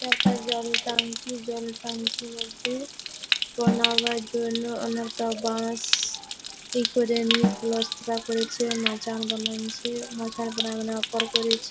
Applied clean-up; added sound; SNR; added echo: none; Stream + Snare drum; 0 dB; none.